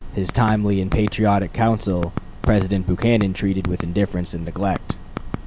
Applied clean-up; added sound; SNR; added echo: none; Typing; 10 dB; none.